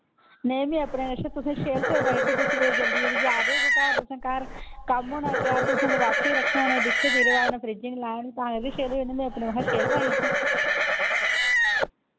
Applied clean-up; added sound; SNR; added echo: none; Livestock, farm animals, working animals; -4 dB; none.